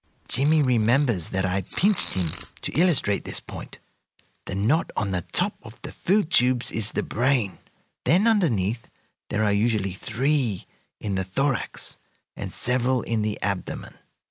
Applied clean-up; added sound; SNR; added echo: none; Fart; 14 dB; none.